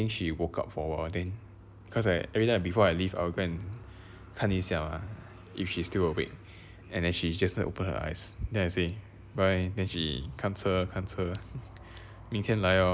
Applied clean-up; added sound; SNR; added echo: none; none; none; none.